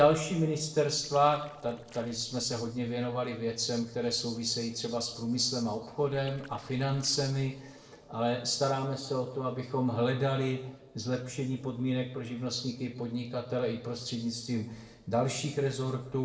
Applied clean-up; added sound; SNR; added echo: neural separator model SepFormer DNS4.